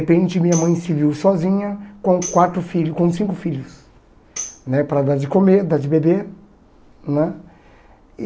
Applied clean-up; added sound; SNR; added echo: none; Tambourine; 17 dB; none.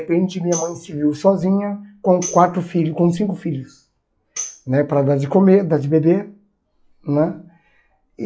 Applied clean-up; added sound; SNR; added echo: classical method log-MMSE.